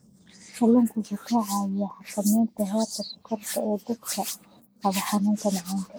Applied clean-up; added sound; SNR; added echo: neural mask model Resemble Enhance denoiser.